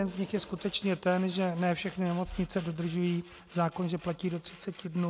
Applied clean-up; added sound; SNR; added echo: none; Sawing; 17 dB; none.